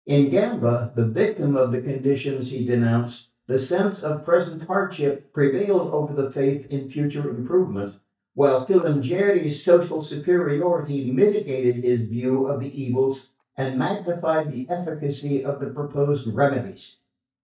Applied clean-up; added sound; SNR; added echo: neural mask model DeepFilterNet 3.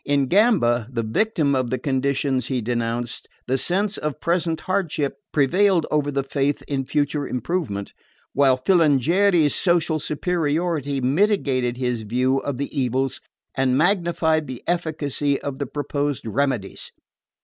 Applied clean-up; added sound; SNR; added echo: none; none; none; none.